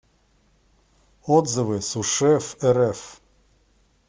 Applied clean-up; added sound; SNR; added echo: none; none; none; none.